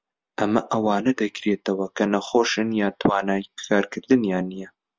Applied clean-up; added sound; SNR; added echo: none; none; none; none.